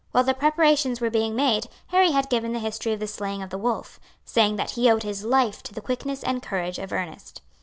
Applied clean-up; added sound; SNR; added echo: none; none; none; none.